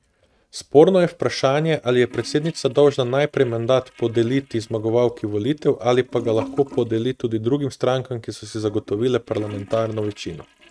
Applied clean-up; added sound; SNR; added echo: neural mask model RNNoise.